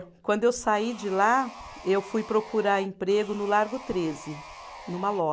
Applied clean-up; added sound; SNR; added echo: none; Sawing; 16 dB; none.